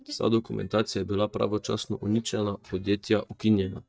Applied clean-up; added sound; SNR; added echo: neural mask model DeepFilterNet 3.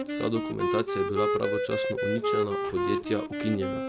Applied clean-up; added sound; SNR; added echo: none; Wind instrument, woodwind instrument; -2 dB; none.